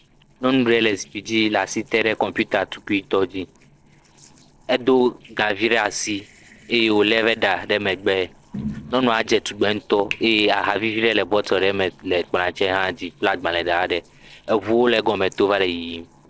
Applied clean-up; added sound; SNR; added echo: neural separator model SepFormer DNS4.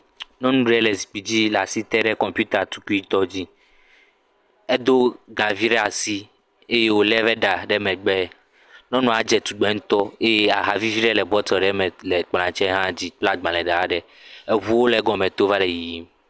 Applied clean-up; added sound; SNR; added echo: none; none; none; none.